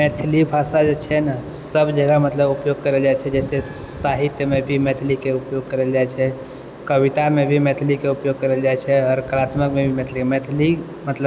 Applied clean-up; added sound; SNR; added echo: none; none; none; none.